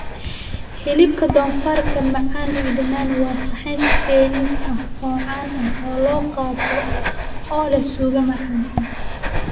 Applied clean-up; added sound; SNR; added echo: none; Breathing; 2 dB; reverberation time 0.6 s.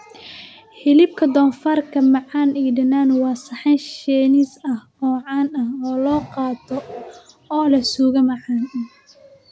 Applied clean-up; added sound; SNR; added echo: none; none; none; none.